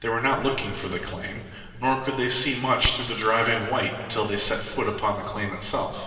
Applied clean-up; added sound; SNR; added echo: neural separator model SepFormer DNS4.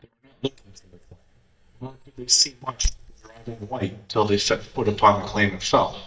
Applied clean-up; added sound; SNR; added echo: neural mask model DeepFilterNet 3.